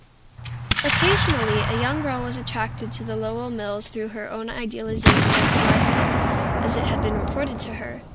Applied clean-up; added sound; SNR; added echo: none; Explosion; -4 dB; none.